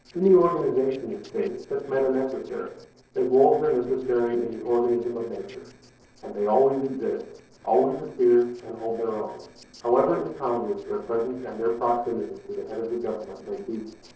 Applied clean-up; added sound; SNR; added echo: neural separator model SepFormer DNS4.